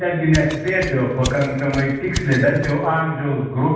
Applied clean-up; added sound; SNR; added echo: none; Mechanisms; 11 dB; reverberation time 1.1 s.